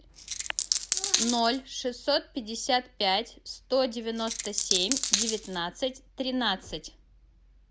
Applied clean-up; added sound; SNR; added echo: none; Coin (dropping); 0 dB; none.